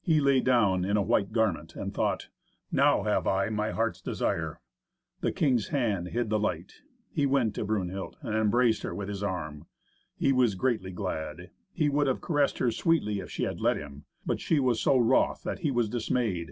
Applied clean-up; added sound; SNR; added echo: none; none; none; none.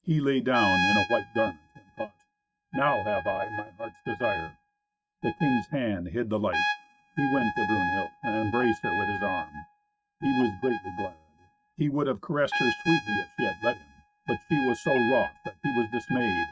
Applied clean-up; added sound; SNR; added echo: neural mask model RNNoise.